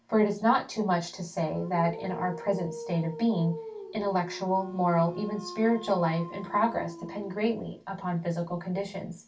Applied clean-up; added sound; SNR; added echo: none; Dog; 14 dB; reverberation time 0.2 s.